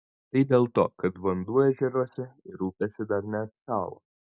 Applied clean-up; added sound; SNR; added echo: none; none; none; none.